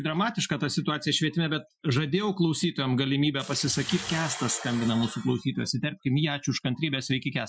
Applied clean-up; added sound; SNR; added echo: classical method Wiener filter.